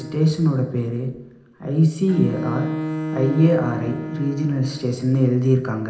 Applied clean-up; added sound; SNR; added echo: none; Bowed string instrument; 10 dB; reverberation time 0.8 s.